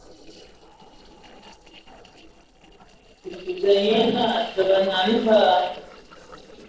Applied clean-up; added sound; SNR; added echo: neural separator model SepFormer DNS4.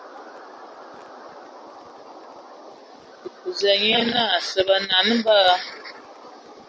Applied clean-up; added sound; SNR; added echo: none; none; none; none.